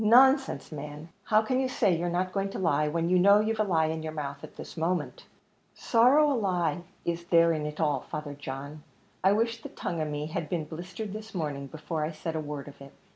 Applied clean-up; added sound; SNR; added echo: none; none; none; none.